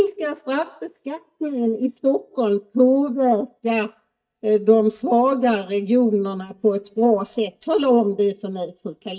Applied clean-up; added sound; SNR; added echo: neural mask model DeepFilterNet 3.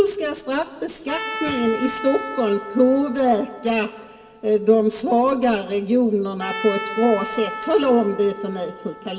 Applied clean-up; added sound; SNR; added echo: none; Trumpet; 13 dB; reverberation time 1.6 s.